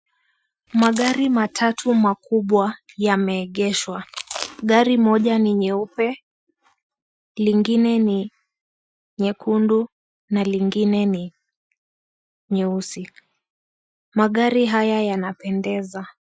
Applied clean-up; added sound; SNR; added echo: classical method Wiener filter.